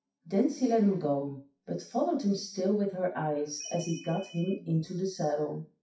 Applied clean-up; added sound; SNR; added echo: classical method WPE with log-MMSE.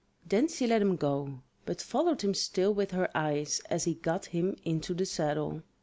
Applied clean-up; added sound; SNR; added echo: none; none; none; none.